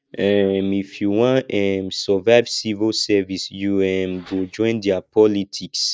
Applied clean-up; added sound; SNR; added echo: neural mask model DeepFilterNet 3.